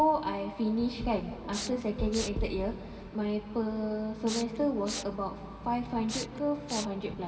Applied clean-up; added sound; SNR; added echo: none; Respiratory sounds; 9 dB; reverberation time 2.6 s.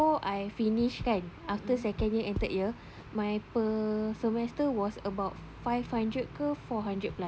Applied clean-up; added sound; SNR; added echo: none; none; none; none.